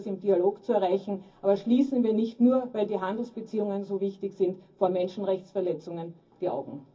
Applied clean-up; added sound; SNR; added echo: none; none; none; reverberation time 0.4 s.